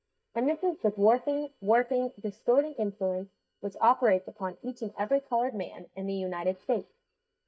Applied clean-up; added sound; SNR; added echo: neural mask model DeepFilterNet 3.